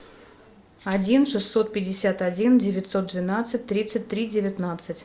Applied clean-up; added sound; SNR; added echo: none; Rattle (instrument); 8 dB; none.